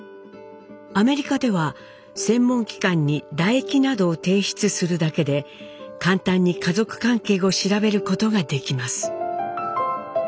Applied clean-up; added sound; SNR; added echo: none; none; none; none.